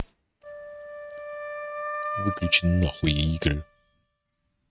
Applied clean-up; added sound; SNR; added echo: neural mask model RNNoise.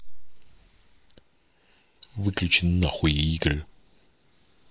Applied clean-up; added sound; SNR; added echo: neural mask model Resemble Enhance denoiser.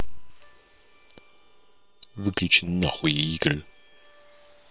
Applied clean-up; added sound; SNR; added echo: neural separator model SepFormer WHAM!.